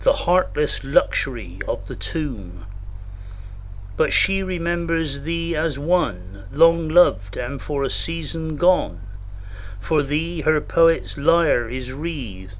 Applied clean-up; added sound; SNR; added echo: none; Mechanical fan; 9 dB; none.